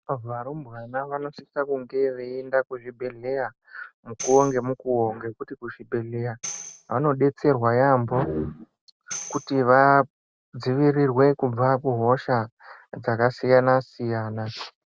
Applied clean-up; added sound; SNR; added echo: none; Tambourine; 17 dB; none.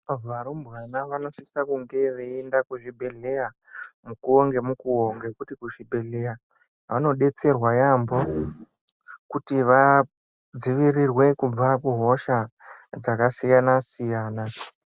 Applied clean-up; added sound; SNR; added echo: none; none; none; none.